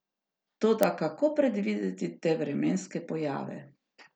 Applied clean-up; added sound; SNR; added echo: none; none; none; none.